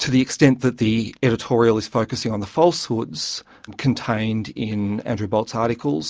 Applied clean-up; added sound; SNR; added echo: none; none; none; none.